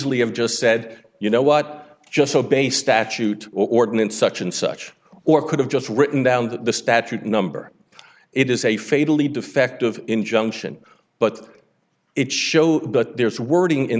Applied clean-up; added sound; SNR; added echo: none; none; none; none.